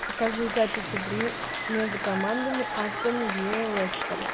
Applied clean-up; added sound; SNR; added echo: none; Applause / Crowd; 2 dB; none.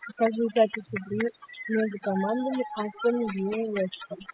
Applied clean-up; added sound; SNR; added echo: classical method spectral subtraction.